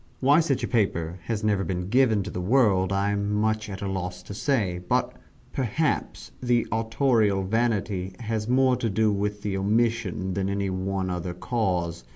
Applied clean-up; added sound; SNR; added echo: none; none; none; none.